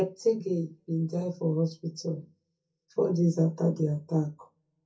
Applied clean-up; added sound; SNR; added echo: none; none; none; reverberation time 0.3 s.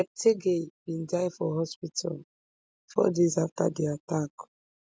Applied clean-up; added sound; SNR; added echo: none; none; none; none.